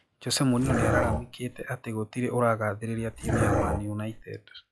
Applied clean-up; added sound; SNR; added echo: classical method log-MMSE.